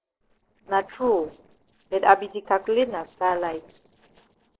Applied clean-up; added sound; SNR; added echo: neural separator model SepFormer DNS4.